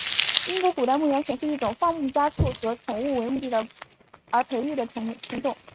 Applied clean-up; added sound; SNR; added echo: neural mask model RNNoise.